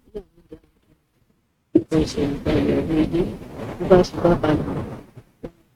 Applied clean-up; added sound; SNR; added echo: neural mask model RNNoise.